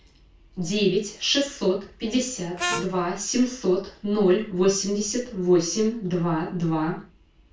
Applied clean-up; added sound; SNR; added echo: none; Harmonica; 5 dB; reverberation time 0.3 s.